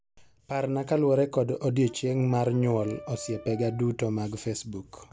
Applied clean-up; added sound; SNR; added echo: none; Brass instrument; 19 dB; none.